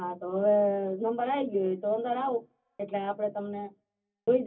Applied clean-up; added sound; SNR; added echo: none; none; none; reverberation time 0.3 s.